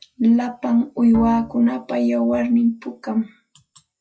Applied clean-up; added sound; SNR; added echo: classical method log-MMSE.